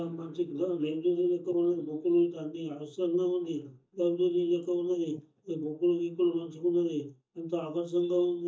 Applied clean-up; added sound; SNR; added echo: neural mask model DeepFilterNet 3.